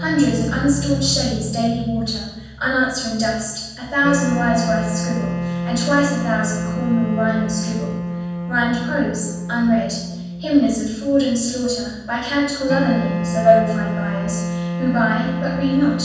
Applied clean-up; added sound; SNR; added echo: none; Wind instrument, woodwind instrument; 5 dB; reverberation time 1.2 s.